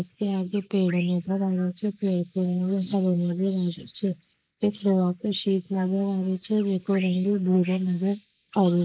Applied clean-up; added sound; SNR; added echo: neural mask model Resemble Enhance denoiser.